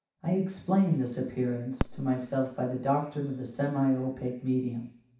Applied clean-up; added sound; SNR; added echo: none; Fireworks; 11 dB; reverberation time 0.7 s.